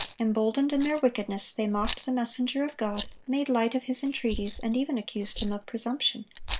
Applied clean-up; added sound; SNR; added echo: neural mask model Resemble Enhance denoiser.